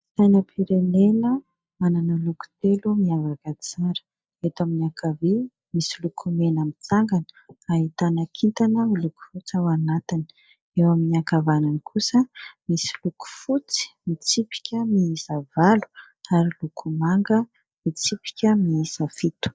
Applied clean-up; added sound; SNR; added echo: neural mask model DeepFilterNet 3.